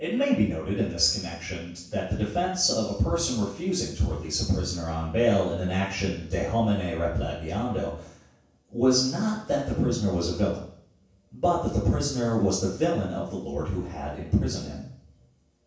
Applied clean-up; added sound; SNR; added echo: none; none; none; reverberation time 0.7 s.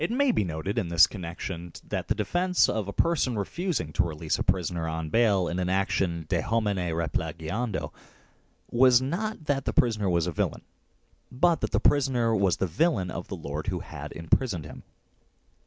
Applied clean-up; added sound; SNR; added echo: none; none; none; none.